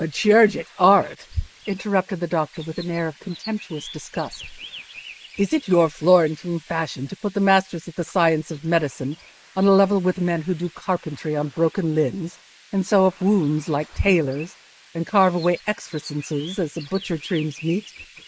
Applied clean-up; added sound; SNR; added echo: neural mask model Resemble Enhance denoiser.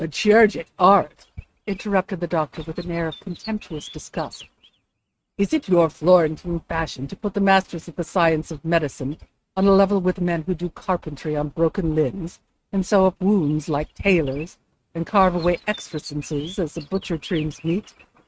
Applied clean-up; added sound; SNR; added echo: neural mask model RNNoise.